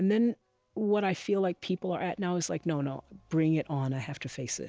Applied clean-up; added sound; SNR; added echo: none; none; none; none.